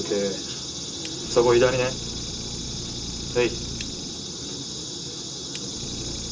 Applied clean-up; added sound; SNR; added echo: none; Idling; 12 dB; reverberation time 0.2 s.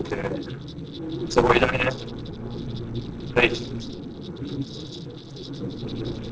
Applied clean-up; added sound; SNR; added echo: neural separator model SepFormer DNS4.